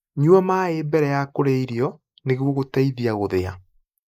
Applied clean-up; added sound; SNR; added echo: neural mask model Resemble Enhance denoiser.